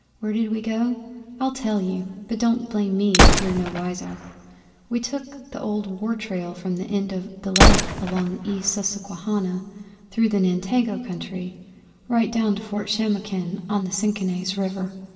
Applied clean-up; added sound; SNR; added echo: none; Gunshot, gunfire; -3 dB; reverberation time 2.0 s.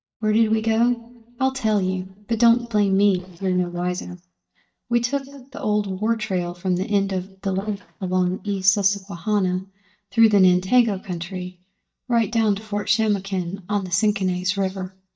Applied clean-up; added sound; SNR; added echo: neural mask model DeepFilterNet 3.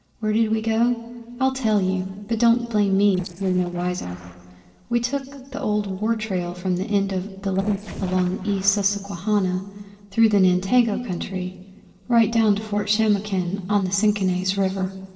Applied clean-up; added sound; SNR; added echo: neural separator model SepFormer DNS4.